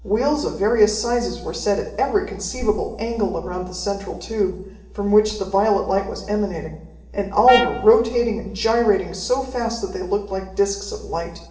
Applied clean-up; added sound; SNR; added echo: none; Trumpet; 8 dB; reverberation time 0.9 s.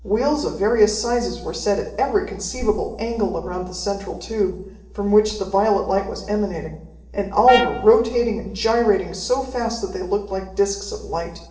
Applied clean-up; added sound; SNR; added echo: neural separator model SepFormer DNS4.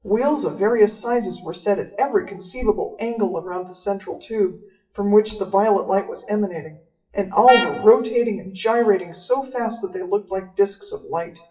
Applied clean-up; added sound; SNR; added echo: classical method WPE with log-MMSE.